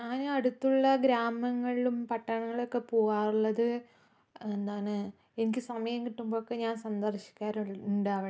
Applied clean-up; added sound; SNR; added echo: none; none; none; none.